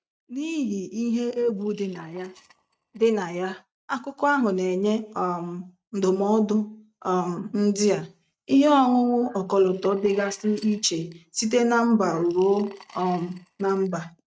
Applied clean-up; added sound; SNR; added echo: neural mask model RNNoise.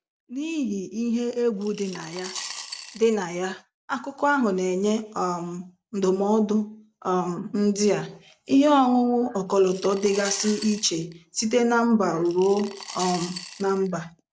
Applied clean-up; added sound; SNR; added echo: none; Coin (dropping) / Glass; 15 dB; none.